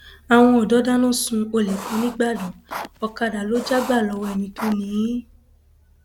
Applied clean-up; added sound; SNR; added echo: none; Writing; 14 dB; none.